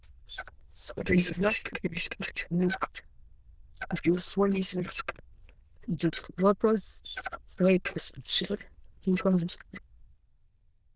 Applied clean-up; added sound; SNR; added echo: neural diffusion model UNIVERSE++.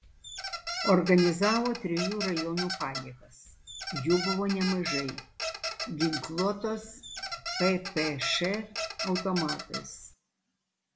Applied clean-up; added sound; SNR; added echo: none; Squeak; 6 dB; none.